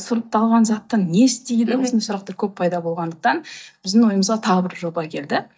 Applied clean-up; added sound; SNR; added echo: neural mask model DeepFilterNet 3.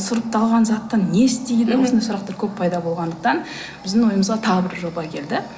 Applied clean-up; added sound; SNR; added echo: none; none; none; none.